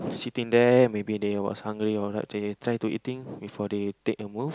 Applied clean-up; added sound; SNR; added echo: none; none; none; none.